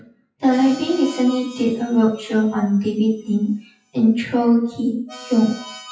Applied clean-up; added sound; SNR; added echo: classical method WPE with log-MMSE.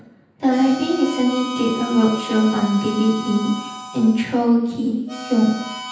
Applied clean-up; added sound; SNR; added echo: none; Harmonica; 13 dB; reverberation time 0.9 s.